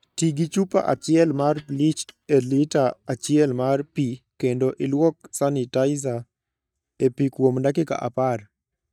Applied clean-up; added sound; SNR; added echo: neural mask model DeepFilterNet 3.